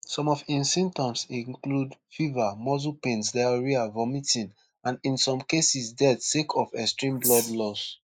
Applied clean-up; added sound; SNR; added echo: neural mask model Resemble Enhance denoiser.